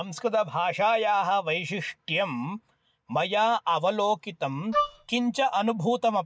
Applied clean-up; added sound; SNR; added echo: neural mask model DeepFilterNet 3.